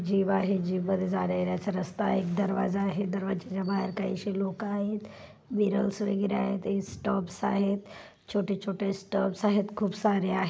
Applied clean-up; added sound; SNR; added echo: none; none; none; none.